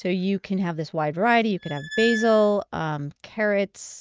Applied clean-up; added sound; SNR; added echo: neural mask model RNNoise.